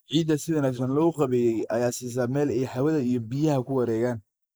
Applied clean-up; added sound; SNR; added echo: neural mask model Resemble Enhance denoiser.